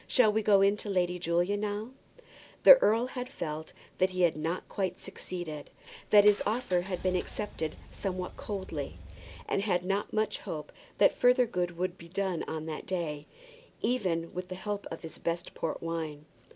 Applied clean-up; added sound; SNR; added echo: none; Engine; 16 dB; none.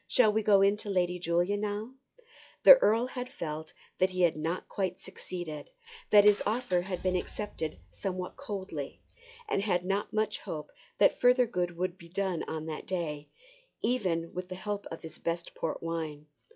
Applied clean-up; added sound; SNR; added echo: classical method log-MMSE.